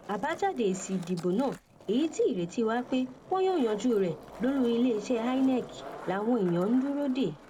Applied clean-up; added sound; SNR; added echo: none; Skateboard; 17 dB; none.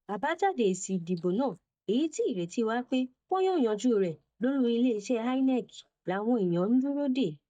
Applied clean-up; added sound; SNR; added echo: neural mask model DeepFilterNet 3.